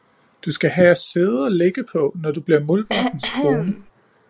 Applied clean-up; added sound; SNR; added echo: none; Cough; 4 dB; none.